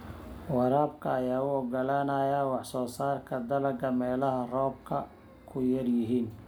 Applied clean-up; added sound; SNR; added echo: none; none; none; none.